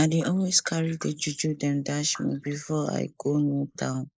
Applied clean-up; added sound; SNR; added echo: neural mask model Resemble Enhance denoiser.